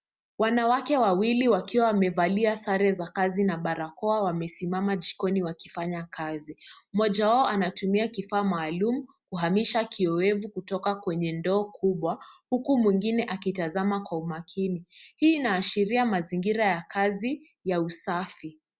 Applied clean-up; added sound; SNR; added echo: none; none; none; none.